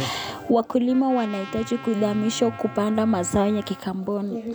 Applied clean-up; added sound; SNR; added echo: none; Trumpet; 18 dB; none.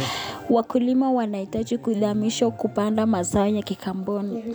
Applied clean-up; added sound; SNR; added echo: none; none; none; none.